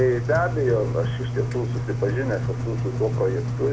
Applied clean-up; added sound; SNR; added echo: none; Engine; 1 dB; reverberation time 0.2 s.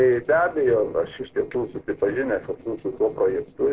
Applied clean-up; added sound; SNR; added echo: neural separator model SepFormer DNS4.